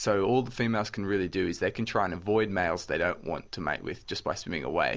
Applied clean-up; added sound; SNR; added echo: none; none; none; none.